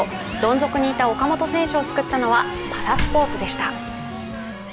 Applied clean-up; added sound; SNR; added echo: none; Slam + Wind instrument, woodwind instrument; 7 dB; none.